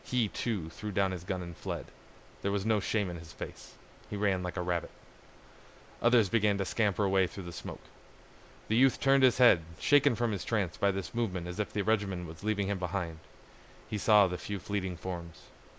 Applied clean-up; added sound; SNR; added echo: none; none; none; none.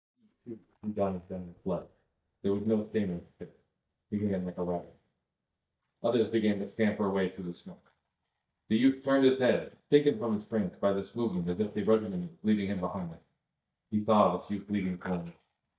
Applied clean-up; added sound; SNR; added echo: neural mask model DeepFilterNet 3.